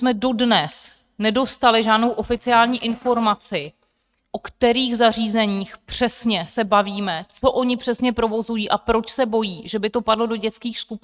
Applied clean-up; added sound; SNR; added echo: neural mask model RNNoise.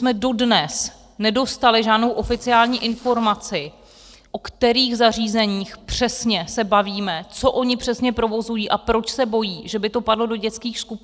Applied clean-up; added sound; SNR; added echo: neural separator model SepFormer DNS4.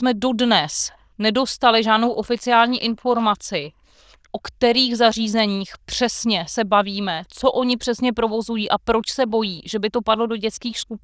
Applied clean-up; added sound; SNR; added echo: neural diffusion model UNIVERSE++.